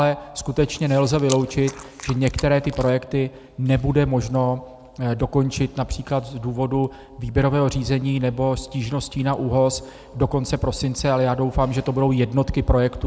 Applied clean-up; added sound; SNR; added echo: none; Chewing, mastication; 16 dB; none.